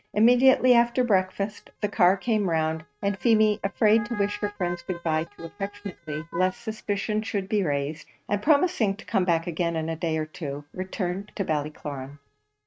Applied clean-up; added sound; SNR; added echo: neural mask model RNNoise.